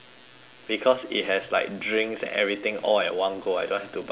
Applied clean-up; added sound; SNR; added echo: none; none; none; none.